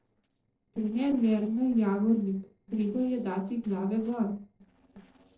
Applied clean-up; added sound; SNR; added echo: neural separator model SepFormer DNS4.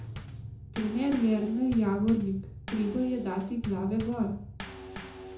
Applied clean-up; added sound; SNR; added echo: none; Bass drum / Snare drum / Drum kit; 11 dB; reverberation time 0.5 s.